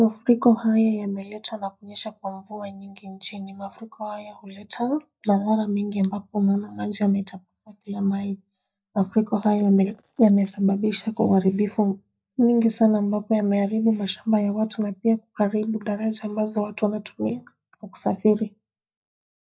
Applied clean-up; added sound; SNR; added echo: neural mask model DeepFilterNet 3.